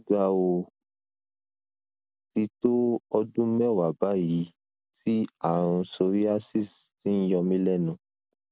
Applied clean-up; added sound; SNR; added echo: none; none; none; none.